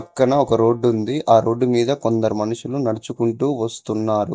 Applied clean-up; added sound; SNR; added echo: neural mask model DeepFilterNet 3.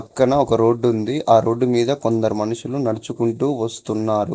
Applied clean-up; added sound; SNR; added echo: none; none; none; none.